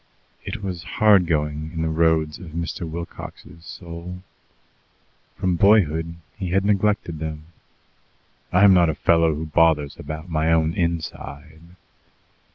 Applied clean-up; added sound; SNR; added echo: none; none; none; none.